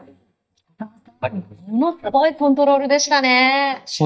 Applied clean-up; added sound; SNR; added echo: neural mask model DeepFilterNet 3.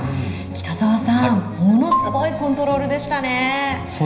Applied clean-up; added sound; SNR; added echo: none; Marimba, xylophone; 7 dB; reverberation time 0.9 s.